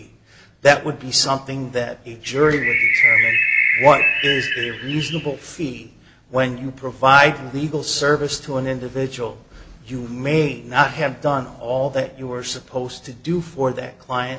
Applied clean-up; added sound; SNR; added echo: none; Bird; -3 dB; none.